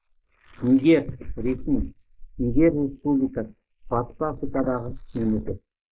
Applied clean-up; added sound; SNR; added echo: neural mask model Resemble Enhance denoiser.